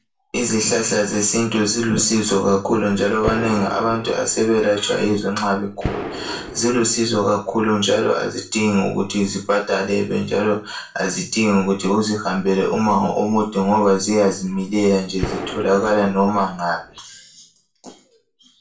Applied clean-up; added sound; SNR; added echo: none; Gunshot, gunfire; 11 dB; reverberation time 0.3 s.